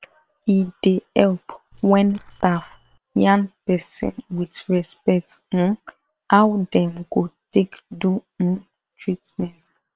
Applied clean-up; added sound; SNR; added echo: neural separator model SepFormer WHAM!.